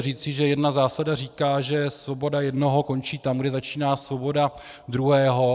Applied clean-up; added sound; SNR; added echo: none; none; none; none.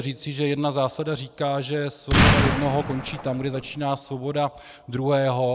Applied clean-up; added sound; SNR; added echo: none; Explosion; -3 dB; none.